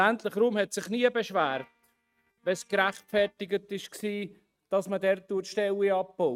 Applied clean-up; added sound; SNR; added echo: neural mask model RNNoise.